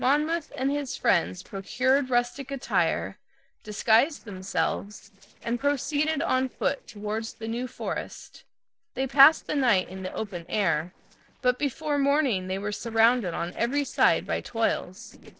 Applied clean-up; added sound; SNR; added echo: neural separator model SepFormer DNS4.